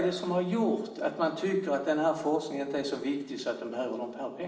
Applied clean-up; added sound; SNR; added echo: none; none; none; reverberation time 0.9 s.